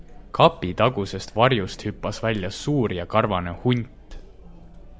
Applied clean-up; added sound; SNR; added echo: none; Chatter; 17 dB; none.